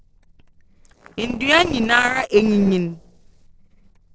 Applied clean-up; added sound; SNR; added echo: neural separator model SepFormer DNS4.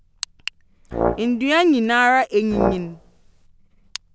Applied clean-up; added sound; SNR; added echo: none; Brass instrument; 4 dB; none.